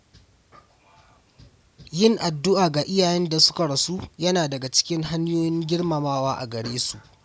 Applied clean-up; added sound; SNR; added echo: none; none; none; none.